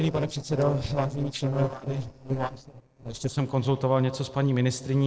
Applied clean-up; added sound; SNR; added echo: neural separator model SepFormer DNS4.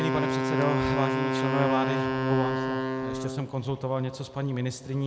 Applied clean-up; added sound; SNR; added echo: none; Wind instrument, woodwind instrument; -1 dB; none.